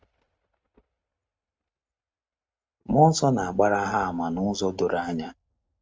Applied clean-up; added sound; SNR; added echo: neural mask model RNNoise.